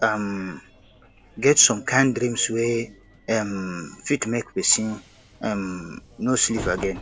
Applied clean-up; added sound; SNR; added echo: none; Train; 19 dB; none.